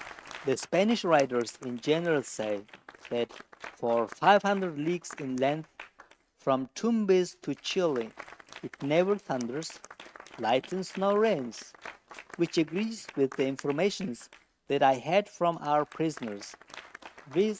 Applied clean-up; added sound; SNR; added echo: neural mask model RNNoise.